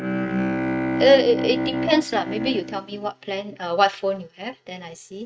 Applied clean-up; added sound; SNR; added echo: neural mask model RNNoise.